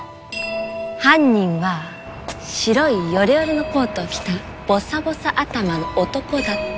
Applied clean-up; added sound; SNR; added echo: none; none; none; none.